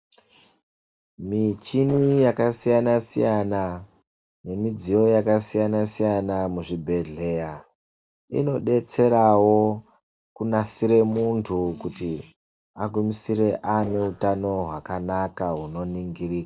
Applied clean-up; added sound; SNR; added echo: neural separator model SepFormer DNS4.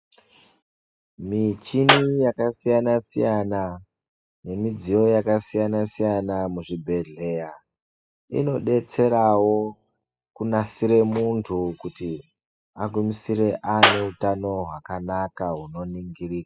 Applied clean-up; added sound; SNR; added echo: classical method spectral subtraction.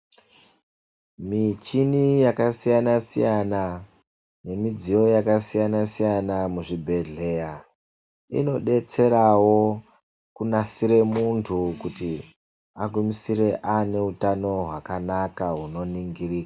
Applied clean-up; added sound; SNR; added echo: none; none; none; none.